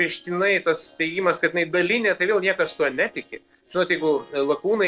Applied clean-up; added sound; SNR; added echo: neural separator model SepFormer DNS4.